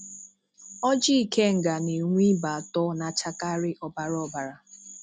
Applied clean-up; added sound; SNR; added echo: none; none; none; none.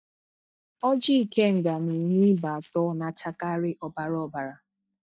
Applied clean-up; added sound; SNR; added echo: neural mask model DeepFilterNet 3.